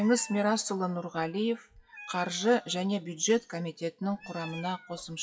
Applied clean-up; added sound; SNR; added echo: classical method WPE with log-MMSE.